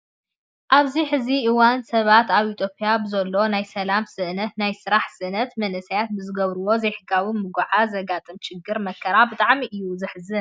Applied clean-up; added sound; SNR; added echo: neural mask model Resemble Enhance denoiser.